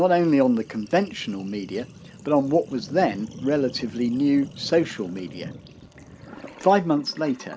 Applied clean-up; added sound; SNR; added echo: none; Sink (filling or washing); 18 dB; none.